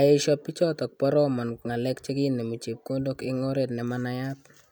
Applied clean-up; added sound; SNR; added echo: none; none; none; none.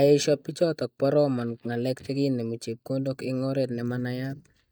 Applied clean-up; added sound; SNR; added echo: neural mask model DeepFilterNet 3.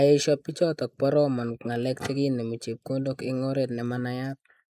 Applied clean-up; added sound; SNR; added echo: neural mask model Resemble Enhance denoiser.